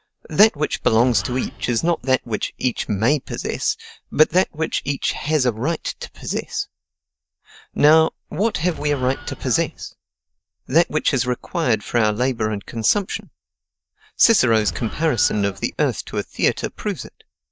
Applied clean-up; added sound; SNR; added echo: neural mask model DeepFilterNet 3.